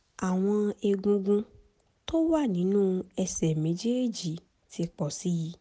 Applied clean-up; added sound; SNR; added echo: none; none; none; none.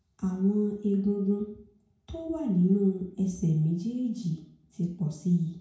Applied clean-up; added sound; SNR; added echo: none; none; none; reverberation time 0.6 s.